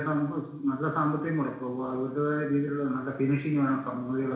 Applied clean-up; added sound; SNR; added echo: none; none; none; reverberation time 0.7 s.